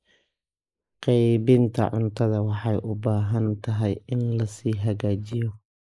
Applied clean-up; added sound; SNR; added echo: neural mask model Resemble Enhance denoiser.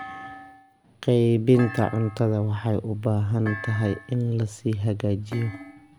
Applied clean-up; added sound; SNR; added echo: none; Thump, thud; 17 dB; none.